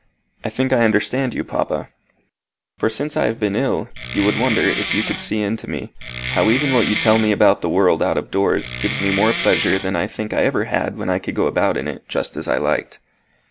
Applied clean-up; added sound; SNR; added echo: none; Wood; 5 dB; none.